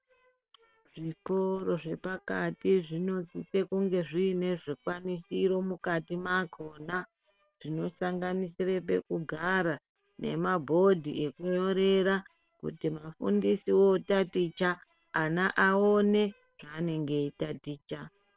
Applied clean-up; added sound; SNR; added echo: neural separator model SepFormer WHAM!.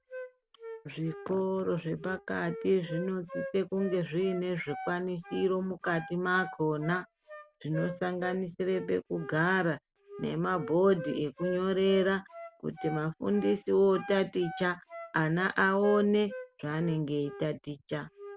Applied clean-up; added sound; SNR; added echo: none; Wind instrument, woodwind instrument; 14 dB; none.